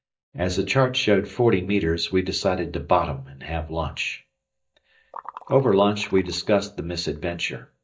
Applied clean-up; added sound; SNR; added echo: neural mask model DeepFilterNet 3.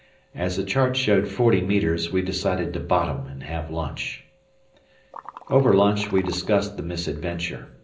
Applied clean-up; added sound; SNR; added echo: none; Liquid; 16 dB; reverberation time 0.5 s.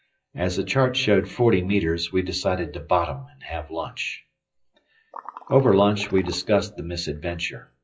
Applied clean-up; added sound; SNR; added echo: classical method WPE with log-MMSE.